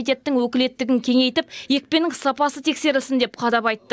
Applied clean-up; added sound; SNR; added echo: none; none; none; none.